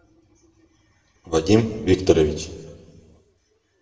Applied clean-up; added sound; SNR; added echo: none; none; none; reverberation time 1.1 s.